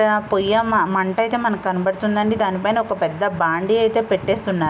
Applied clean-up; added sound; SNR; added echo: none; none; none; none.